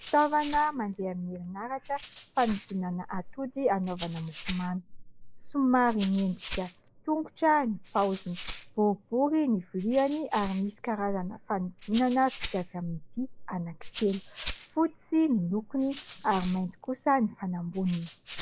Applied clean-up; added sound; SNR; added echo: neural mask model Resemble Enhance denoiser.